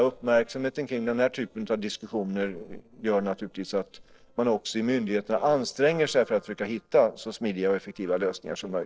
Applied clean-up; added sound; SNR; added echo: neural separator model SepFormer DNS4.